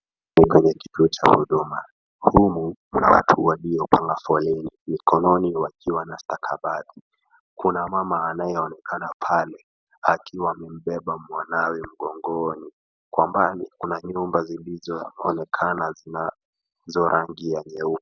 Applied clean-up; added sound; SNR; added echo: none; none; none; none.